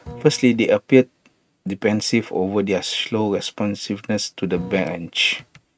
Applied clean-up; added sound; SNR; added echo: neural mask model RNNoise.